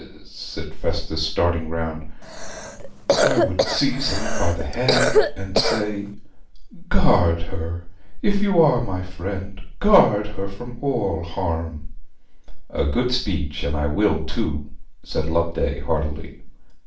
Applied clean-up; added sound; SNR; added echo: none; Cough; 2 dB; reverberation time 0.4 s.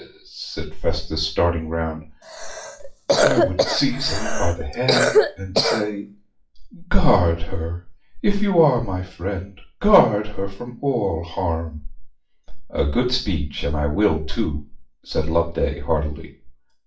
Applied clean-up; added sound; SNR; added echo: classical method WPE with log-MMSE.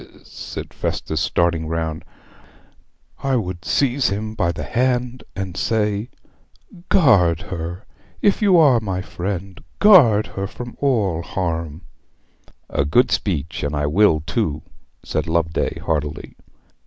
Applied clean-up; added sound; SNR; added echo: none; none; none; none.